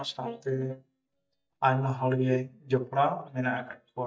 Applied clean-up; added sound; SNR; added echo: neural mask model DeepFilterNet 3.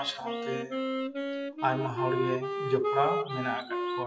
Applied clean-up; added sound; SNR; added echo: classical method WPE with log-MMSE.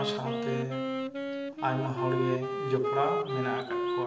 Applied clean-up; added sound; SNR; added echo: none; Wind instrument, woodwind instrument; -1 dB; reverberation time 0.8 s.